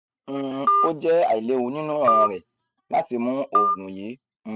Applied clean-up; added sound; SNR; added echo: neural mask model RNNoise.